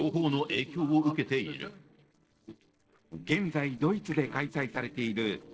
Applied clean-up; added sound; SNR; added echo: neural separator model SepFormer DNS4.